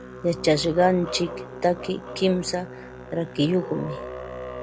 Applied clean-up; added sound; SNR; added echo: none; Musical instrument; 11 dB; none.